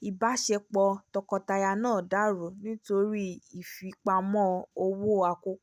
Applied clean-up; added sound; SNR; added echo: none; none; none; none.